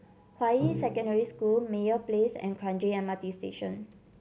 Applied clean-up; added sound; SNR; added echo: none; Bowed string instrument; 11 dB; none.